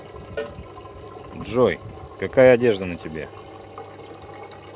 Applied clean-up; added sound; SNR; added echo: none; Cowbell + Engine; 15 dB; none.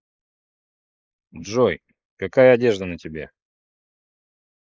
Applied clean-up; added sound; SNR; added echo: neural mask model Resemble Enhance denoiser.